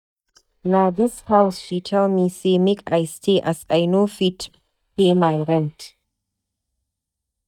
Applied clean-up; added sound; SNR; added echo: neural mask model DeepFilterNet 3.